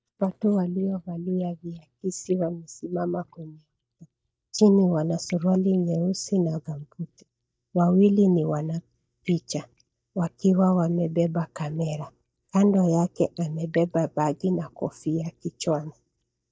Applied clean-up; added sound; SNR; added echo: neural mask model DeepFilterNet 3.